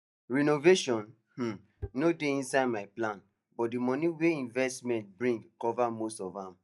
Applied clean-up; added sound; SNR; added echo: neural mask model DeepFilterNet 3.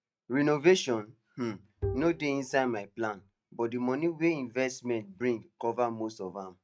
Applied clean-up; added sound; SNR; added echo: neural mask model RNNoise.